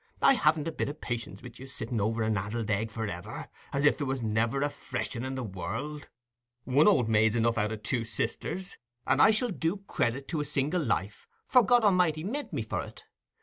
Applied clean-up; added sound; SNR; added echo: none; none; none; none.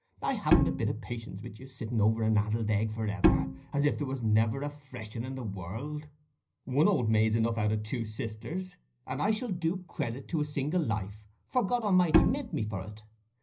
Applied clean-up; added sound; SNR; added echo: none; Bowed string instrument; -1 dB; reverberation time 0.4 s.